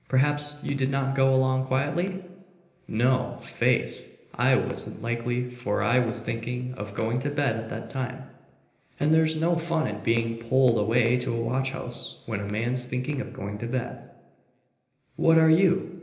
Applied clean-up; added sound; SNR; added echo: none; none; none; reverberation time 1.0 s.